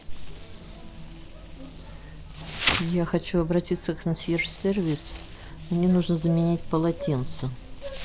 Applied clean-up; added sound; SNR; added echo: none; Insect; 11 dB; none.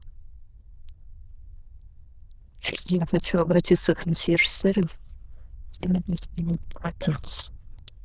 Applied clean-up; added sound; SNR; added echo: neural diffusion model UNIVERSE++.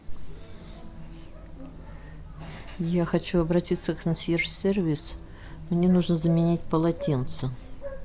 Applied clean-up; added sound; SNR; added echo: none; none; none; none.